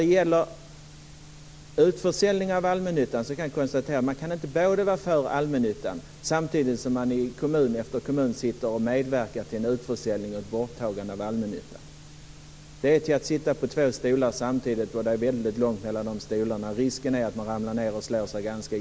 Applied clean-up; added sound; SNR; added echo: none; none; none; none.